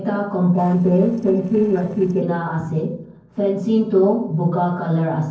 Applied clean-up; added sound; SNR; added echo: neural separator model SepFormer DNS4.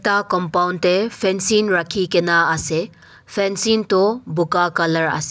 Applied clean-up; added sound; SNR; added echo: none; none; none; none.